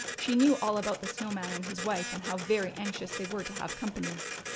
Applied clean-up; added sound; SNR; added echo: none; Printer; 7 dB; none.